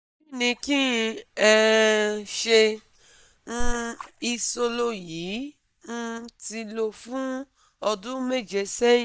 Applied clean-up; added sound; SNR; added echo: neural mask model DeepFilterNet 3.